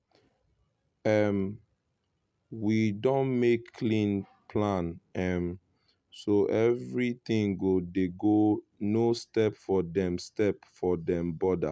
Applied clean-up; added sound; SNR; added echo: none; none; none; none.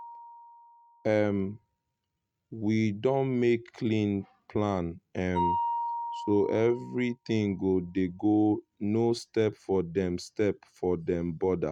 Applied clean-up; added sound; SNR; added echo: neural mask model RNNoise.